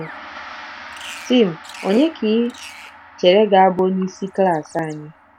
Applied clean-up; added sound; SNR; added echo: none; Bird vocalization, bird call, bird song + Gong; 18 dB; none.